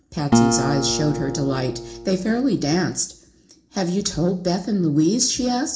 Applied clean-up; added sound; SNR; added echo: none; Acoustic guitar; 3 dB; reverberation time 0.4 s.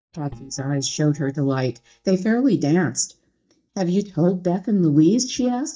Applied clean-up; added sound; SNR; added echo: neural mask model DeepFilterNet 3.